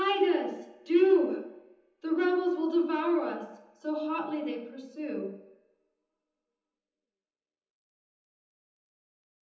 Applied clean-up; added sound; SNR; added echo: none; none; none; reverberation time 0.9 s.